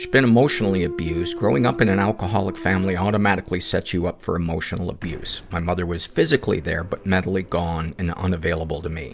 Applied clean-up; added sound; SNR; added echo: none; Thump, thud; 14 dB; none.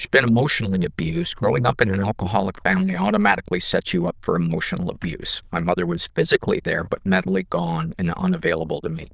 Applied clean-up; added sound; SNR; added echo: neural diffusion model UNIVERSE++.